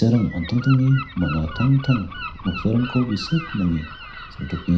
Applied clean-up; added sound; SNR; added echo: none; Gull, seagull; 13 dB; reverberation time 0.5 s.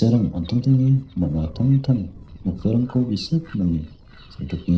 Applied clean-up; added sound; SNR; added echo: neural separator model SepFormer DNS4.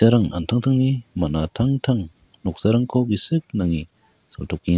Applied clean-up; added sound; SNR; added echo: none; none; none; none.